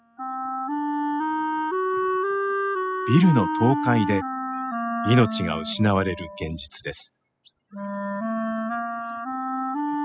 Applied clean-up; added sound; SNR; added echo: classical method spectral subtraction.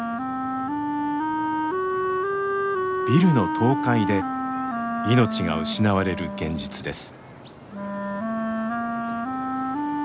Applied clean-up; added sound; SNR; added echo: none; Wind instrument, woodwind instrument; 0 dB; none.